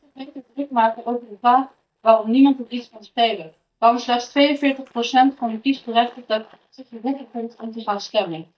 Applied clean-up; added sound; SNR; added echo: neural mask model DeepFilterNet 3.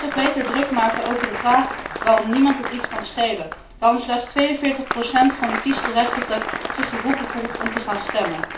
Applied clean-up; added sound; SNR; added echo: none; Applause; 6 dB; reverberation time 0.4 s.